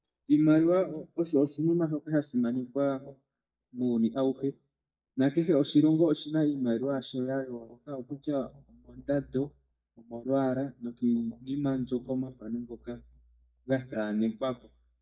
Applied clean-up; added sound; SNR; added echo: neural mask model DeepFilterNet 3.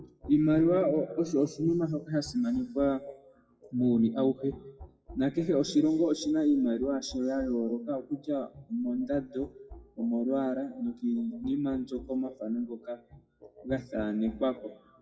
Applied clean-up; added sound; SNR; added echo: classical method WPE with log-MMSE.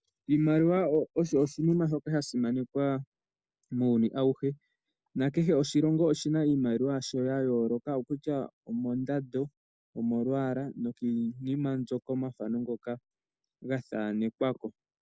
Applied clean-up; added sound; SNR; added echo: none; none; none; none.